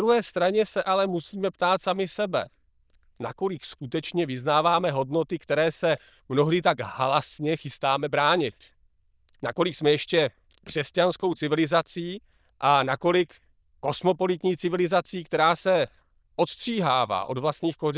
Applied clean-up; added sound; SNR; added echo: neural diffusion model UNIVERSE++.